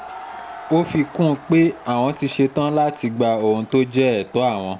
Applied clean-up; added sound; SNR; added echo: none; Crowd; 19 dB; none.